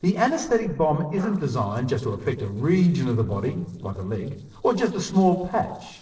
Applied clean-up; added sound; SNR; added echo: neural separator model SepFormer DNS4.